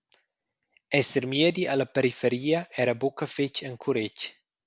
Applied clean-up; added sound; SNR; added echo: none; none; none; none.